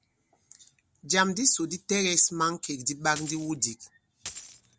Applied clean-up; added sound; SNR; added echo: none; Coin (dropping); 13 dB; none.